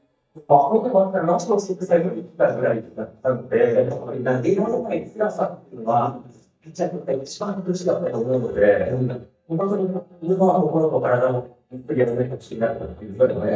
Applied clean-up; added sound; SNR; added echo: neural mask model DeepFilterNet 3.